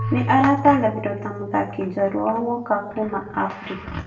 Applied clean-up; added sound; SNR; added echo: none; Marimba, xylophone / Wood; 11 dB; reverberation time 0.6 s.